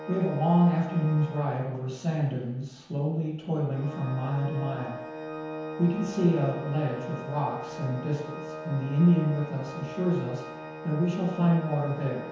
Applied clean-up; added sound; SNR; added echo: none; Organ; 12 dB; reverberation time 0.9 s.